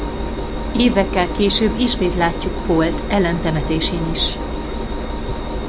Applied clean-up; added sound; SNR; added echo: none; Engine; 3 dB; none.